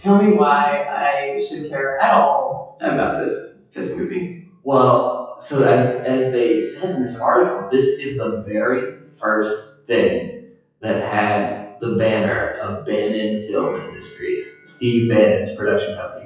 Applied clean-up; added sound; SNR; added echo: classical method WPE with log-MMSE.